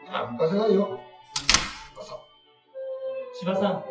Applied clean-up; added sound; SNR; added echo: classical method WPE with log-MMSE.